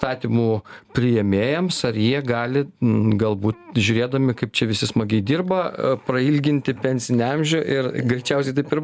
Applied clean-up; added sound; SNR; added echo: none; none; none; none.